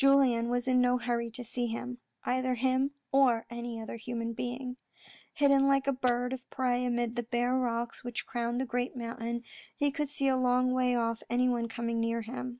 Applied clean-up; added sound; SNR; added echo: none; none; none; none.